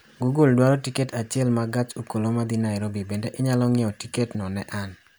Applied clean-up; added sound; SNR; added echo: none; none; none; none.